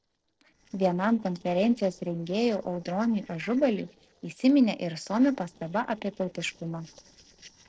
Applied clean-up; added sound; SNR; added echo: neural separator model SepFormer DNS4.